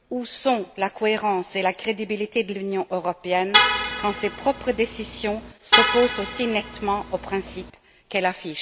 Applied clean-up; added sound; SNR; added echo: none; Vehicle horn, car horn, honking; -1 dB; none.